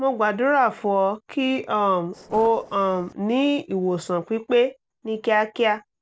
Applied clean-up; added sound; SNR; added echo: neural separator model SepFormer DNS4.